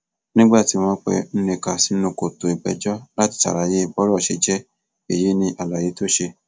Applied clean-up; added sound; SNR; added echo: none; none; none; none.